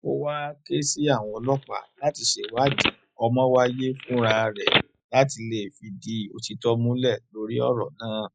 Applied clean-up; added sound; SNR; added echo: classical method log-MMSE.